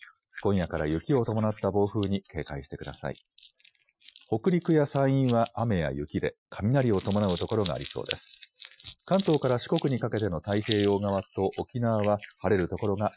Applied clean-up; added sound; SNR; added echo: classical method Wiener filter.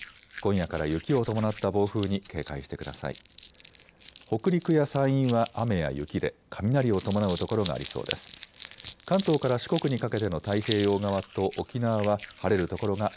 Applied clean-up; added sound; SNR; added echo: none; Crumpling, crinkling; 17 dB; none.